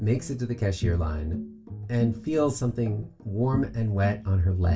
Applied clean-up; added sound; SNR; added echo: none; none; none; reverberation time 0.2 s.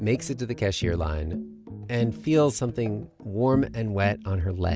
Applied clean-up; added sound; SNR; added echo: none; none; none; none.